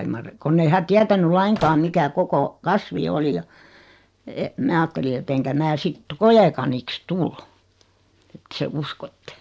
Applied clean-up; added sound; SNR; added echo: neural separator model SepFormer DNS4.